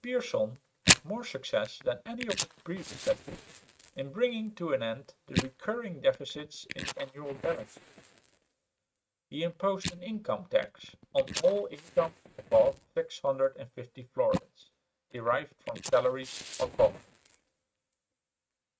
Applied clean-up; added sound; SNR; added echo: neural mask model RNNoise.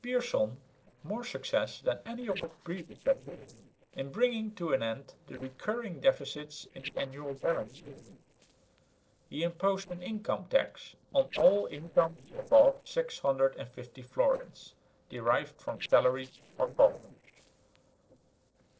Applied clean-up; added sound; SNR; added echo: neural separator model SepFormer DNS4.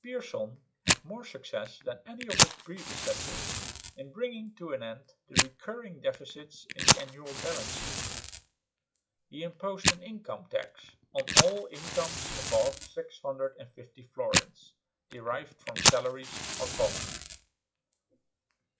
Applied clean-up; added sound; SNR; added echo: classical method log-MMSE.